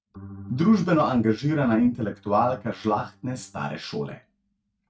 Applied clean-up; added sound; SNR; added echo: neural mask model RNNoise.